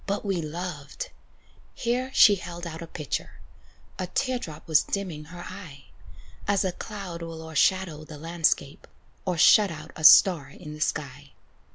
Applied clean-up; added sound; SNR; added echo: none; Cricket; 13 dB; none.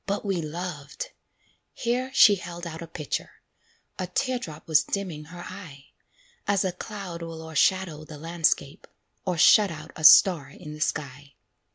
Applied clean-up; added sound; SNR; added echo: none; none; none; none.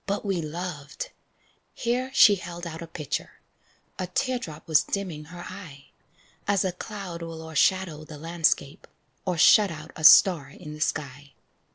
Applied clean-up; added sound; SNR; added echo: neural separator model SepFormer DNS4.